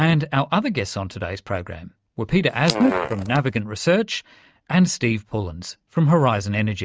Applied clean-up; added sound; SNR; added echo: neural mask model RNNoise.